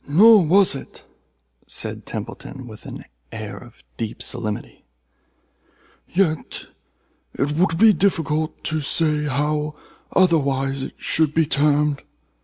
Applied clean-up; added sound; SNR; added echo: none; none; none; none.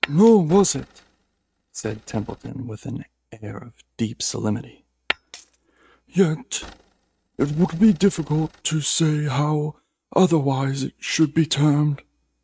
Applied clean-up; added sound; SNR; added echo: neural mask model RNNoise.